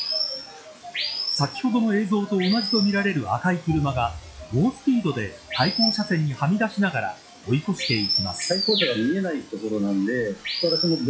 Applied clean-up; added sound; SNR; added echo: classical method log-MMSE.